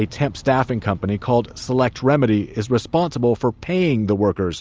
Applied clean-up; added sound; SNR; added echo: none; none; none; none.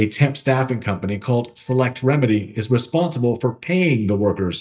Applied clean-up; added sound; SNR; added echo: neural mask model DeepFilterNet 3.